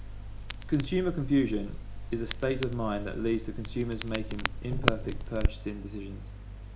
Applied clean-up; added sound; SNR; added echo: none; Crackle; 2 dB; reverberation time 0.4 s.